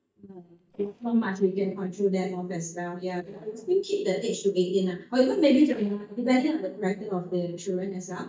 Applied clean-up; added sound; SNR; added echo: neural mask model DeepFilterNet 3.